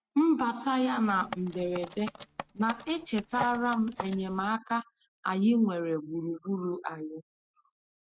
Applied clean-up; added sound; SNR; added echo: neural mask model RNNoise.